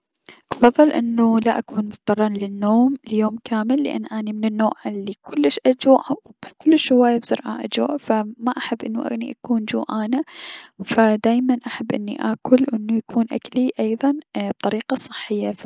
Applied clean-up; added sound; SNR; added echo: none; none; none; none.